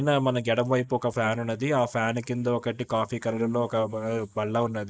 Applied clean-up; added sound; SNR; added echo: neural mask model Resemble Enhance denoiser.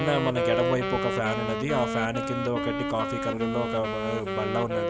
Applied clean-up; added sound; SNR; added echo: none; Wind instrument, woodwind instrument; 1 dB; none.